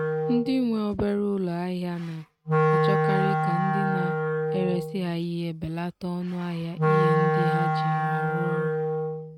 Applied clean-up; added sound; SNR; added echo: neural mask model RNNoise.